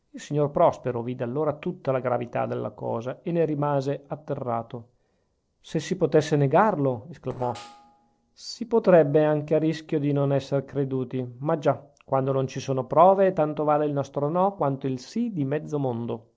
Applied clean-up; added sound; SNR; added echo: neural separator model SepFormer DNS4.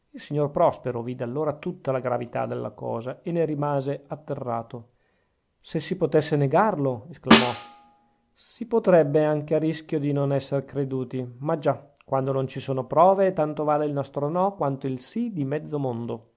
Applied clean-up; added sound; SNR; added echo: none; Snare drum; -2 dB; none.